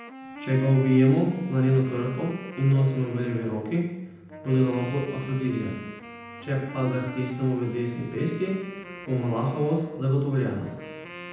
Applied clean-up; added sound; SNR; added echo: none; Wind instrument, woodwind instrument; 15 dB; reverberation time 0.9 s.